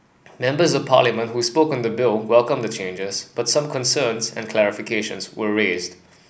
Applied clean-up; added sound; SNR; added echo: none; none; none; none.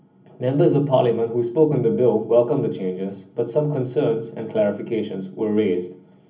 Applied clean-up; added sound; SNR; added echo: none; none; none; reverberation time 0.3 s.